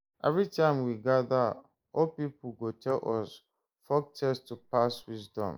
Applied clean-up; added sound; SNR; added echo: neural mask model Resemble Enhance denoiser.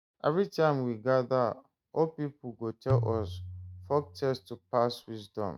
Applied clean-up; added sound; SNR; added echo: neural mask model RNNoise.